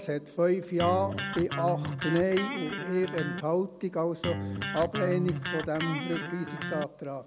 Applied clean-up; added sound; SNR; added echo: none; Electric guitar; 4 dB; none.